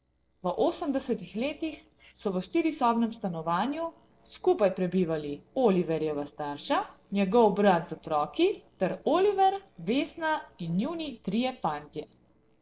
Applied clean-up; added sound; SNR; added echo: neural separator model SepFormer DNS4.